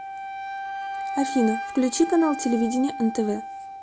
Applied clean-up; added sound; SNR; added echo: none; Wind instrument, woodwind instrument; 8 dB; none.